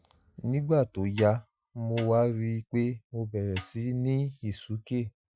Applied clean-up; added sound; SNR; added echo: classical method Wiener filter.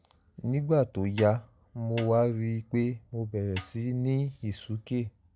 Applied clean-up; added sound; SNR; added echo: none; Snare drum; 17 dB; none.